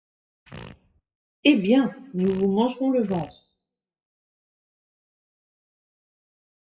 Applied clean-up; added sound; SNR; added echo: classical method WPE with log-MMSE.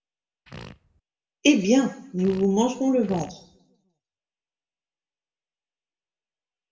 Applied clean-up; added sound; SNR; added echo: none; Fart; 16 dB; reverberation time 0.7 s.